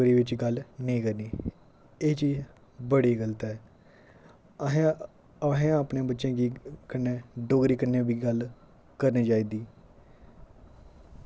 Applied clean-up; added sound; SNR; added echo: none; none; none; none.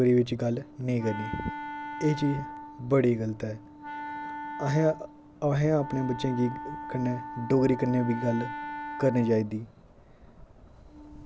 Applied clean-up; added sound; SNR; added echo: none; Wind instrument, woodwind instrument; 11 dB; none.